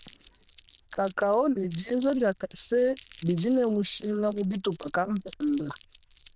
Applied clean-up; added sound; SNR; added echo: neural diffusion model UNIVERSE++.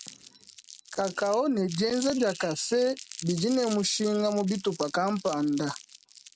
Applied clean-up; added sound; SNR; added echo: none; Crumpling, crinkling; 17 dB; none.